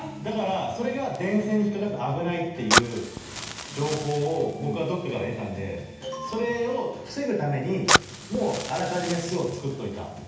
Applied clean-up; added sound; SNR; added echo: none; Fire; 4 dB; reverberation time 0.8 s.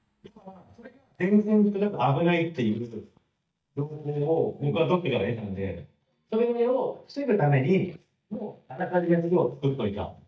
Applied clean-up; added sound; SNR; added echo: neural mask model DeepFilterNet 3.